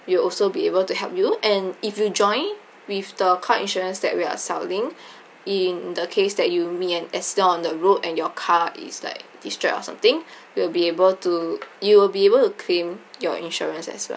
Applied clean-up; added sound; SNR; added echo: none; none; none; none.